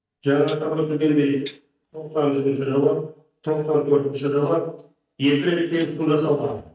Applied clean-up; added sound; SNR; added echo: neural mask model DeepFilterNet 3.